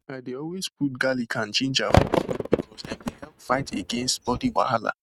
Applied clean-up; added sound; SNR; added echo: neural mask model RNNoise.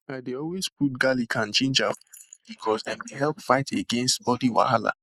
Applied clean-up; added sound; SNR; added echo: neural mask model Resemble Enhance denoiser.